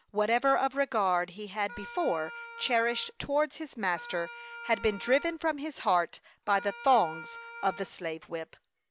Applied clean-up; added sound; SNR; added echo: none; Wind instrument, woodwind instrument; 15 dB; none.